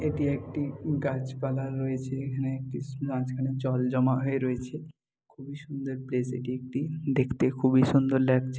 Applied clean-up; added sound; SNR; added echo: none; none; none; none.